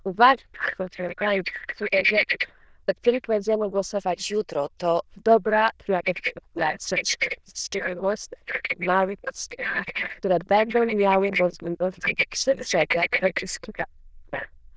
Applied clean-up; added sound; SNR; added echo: neural diffusion model UNIVERSE++.